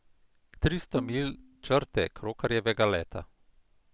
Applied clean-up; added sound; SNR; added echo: none; Bowed string instrument; 13 dB; none.